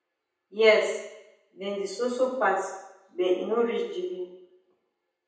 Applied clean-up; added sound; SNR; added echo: none; none; none; reverberation time 0.9 s.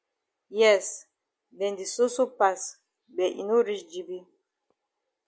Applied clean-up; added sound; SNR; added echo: none; none; none; none.